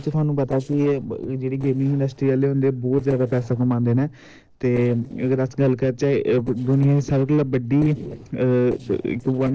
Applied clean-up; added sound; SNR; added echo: neural separator model SepFormer DNS4.